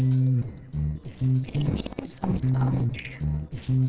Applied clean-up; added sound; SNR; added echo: neural separator model SepFormer DNS4.